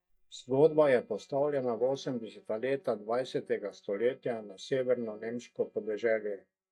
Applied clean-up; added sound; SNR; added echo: neural mask model DeepFilterNet 3.